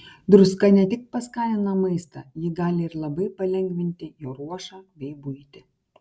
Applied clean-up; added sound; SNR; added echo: none; none; none; none.